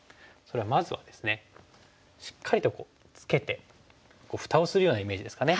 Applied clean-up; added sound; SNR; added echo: none; none; none; none.